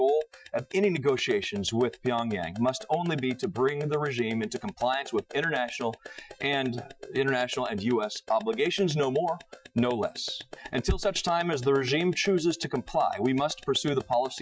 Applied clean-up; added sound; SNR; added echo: classical method Wiener filter.